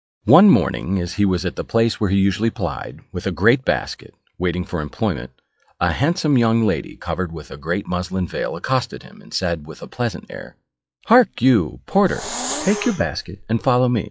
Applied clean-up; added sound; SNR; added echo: classical method log-MMSE.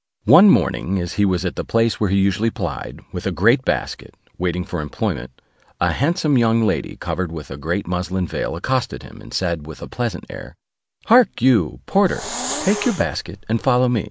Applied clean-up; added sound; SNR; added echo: none; Hiss; 10 dB; none.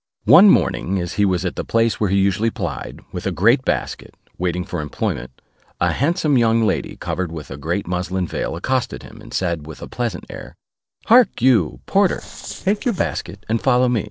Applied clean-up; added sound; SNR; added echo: neural separator model SepFormer DNS4.